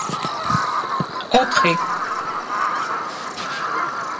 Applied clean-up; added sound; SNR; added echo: none; Bird vocalization, bird call, bird song; -3 dB; reverberation time 1.5 s.